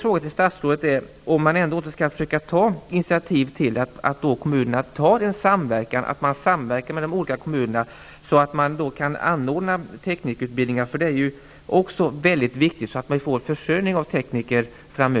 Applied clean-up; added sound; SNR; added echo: none; none; none; none.